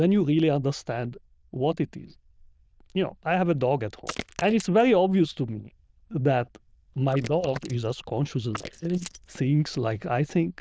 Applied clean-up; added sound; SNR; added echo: neural diffusion model UNIVERSE++.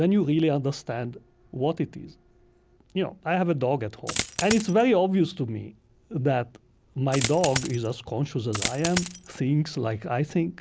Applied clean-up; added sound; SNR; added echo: none; Coin (dropping); 5 dB; none.